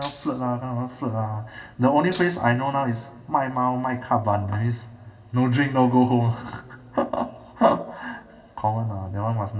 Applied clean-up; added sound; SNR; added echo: none; Rattle (instrument); -4 dB; reverberation time 2.4 s.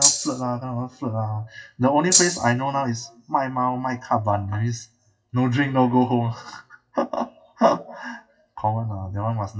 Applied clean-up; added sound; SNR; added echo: classical method WPE with log-MMSE.